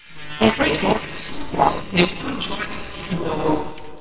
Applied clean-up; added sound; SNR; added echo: neural separator model SepFormer WHAMR!.